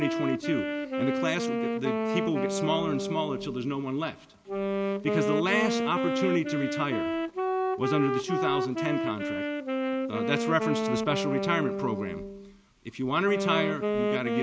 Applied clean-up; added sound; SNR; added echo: none; Wind instrument, woodwind instrument; -1 dB; none.